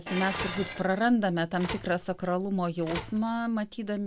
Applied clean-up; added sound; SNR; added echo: none; Dishes, pots, and pans + Telephone; 11 dB; none.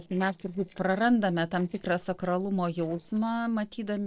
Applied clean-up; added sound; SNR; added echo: neural separator model SepFormer DNS4.